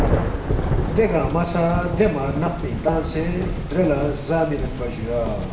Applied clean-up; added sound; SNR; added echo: none; Thunder; 2 dB; reverberation time 0.9 s.